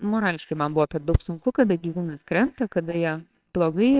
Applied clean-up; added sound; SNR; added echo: neural separator model SepFormer WHAMR!.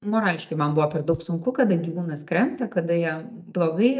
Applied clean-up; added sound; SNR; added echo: neural mask model DeepFilterNet 3.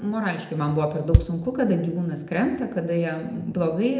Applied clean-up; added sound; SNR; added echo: none; Bass drum; 3 dB; reverberation time 0.8 s.